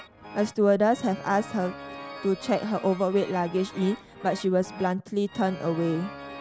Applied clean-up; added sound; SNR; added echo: none; Organ; 15 dB; none.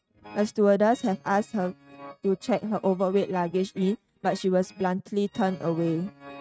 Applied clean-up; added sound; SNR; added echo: neural mask model RNNoise.